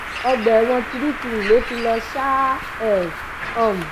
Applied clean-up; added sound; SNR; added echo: none; Bird; 8 dB; none.